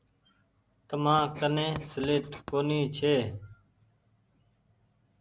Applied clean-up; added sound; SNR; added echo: none; Writing; 15 dB; none.